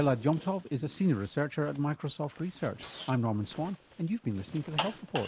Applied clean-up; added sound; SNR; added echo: none; Zipper (clothing); 13 dB; none.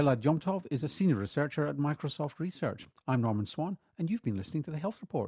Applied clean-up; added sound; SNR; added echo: none; none; none; none.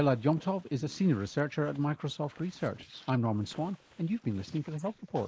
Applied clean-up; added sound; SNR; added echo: neural mask model Resemble Enhance denoiser.